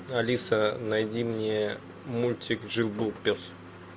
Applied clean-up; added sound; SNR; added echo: none; none; none; none.